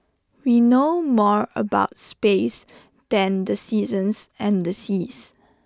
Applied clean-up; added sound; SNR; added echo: none; none; none; none.